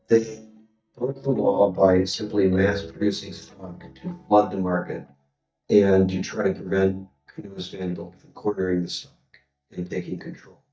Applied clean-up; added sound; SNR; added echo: neural mask model DeepFilterNet 3.